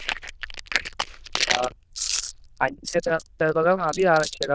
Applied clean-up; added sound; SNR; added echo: neural diffusion model UNIVERSE++.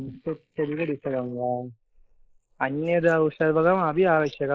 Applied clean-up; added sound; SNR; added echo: neural mask model Resemble Enhance denoiser.